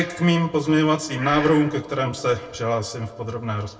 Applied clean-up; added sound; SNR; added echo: none; Breathing; 17 dB; reverberation time 0.2 s.